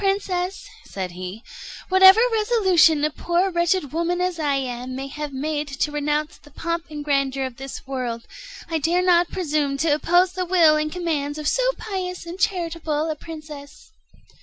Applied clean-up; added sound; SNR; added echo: none; none; none; none.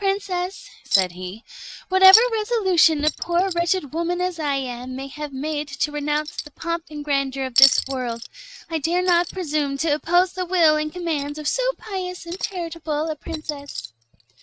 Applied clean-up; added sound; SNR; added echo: neural mask model RNNoise.